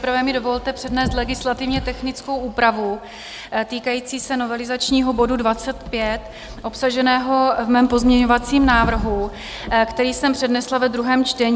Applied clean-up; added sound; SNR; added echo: none; none; none; none.